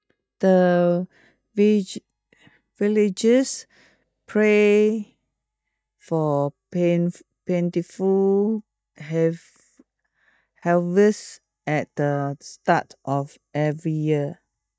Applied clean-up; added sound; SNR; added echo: neural mask model DeepFilterNet 3.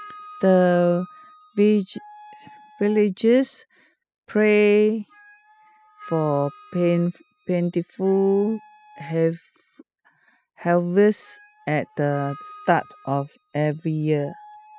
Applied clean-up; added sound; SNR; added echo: classical method spectral subtraction.